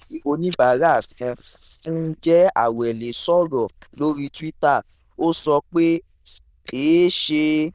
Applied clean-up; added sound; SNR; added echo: neural diffusion model UNIVERSE++.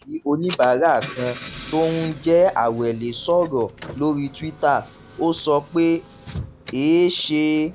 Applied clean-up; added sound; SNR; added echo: none; Engine / Car; 17 dB; none.